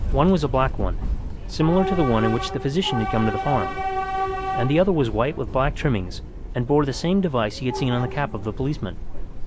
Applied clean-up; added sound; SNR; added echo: none; Subway, metro, underground / Train; 4 dB; none.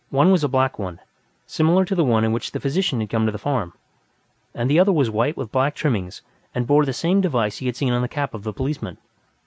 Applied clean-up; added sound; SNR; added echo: none; none; none; none.